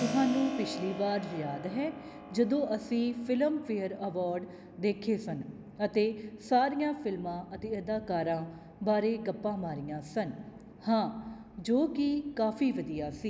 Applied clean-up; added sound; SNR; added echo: none; Keyboard (musical); 15 dB; none.